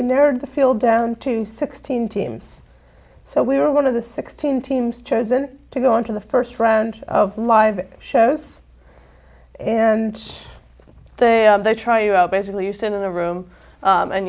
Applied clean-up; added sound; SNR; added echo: none; none; none; none.